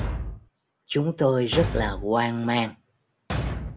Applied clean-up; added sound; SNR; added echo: none; Thump, thud; 6 dB; none.